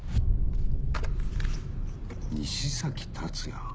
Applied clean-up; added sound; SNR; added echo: none; none; none; none.